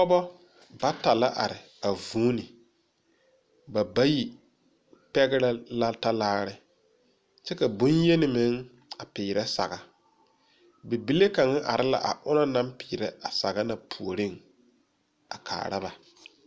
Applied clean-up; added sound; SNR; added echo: none; none; none; none.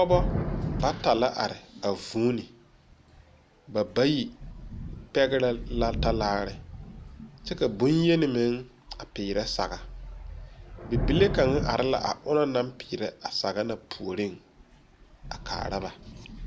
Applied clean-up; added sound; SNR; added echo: none; Thunder / Rain; 7 dB; none.